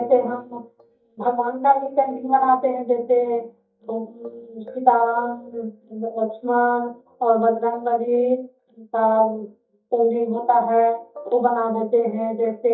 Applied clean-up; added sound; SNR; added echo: neural mask model DeepFilterNet 3.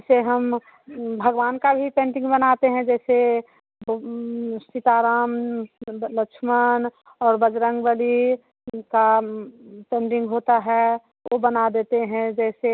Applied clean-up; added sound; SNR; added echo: none; none; none; none.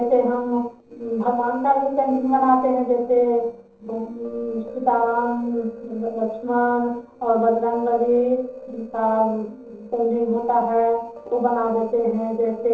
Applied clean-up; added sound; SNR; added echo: neural separator model SepFormer DNS4.